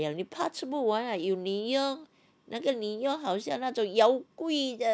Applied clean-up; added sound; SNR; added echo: none; none; none; none.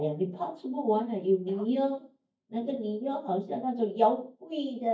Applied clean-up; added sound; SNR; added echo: neural mask model DeepFilterNet 3.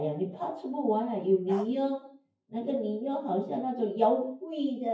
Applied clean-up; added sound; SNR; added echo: classical method WPE with log-MMSE.